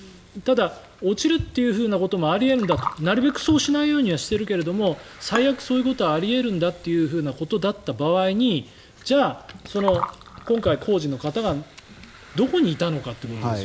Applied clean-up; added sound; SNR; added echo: none; Gurgling + Bowed string instrument; 15 dB; none.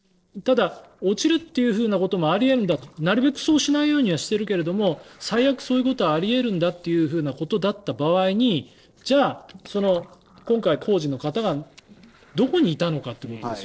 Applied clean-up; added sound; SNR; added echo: neural separator model SepFormer DNS4.